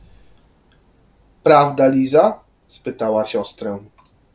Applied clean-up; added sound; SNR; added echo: none; none; none; none.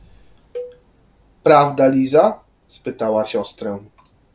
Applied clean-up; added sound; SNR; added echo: none; Cowbell; 19 dB; none.